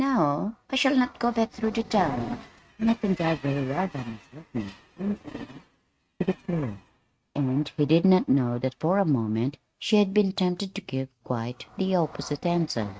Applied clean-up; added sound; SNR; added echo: neural mask model RNNoise.